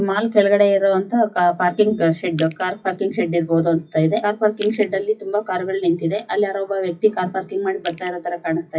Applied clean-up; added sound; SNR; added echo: classical method WPE with log-MMSE.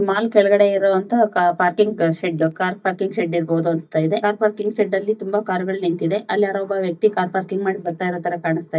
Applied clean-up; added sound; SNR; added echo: neural mask model DeepFilterNet 3.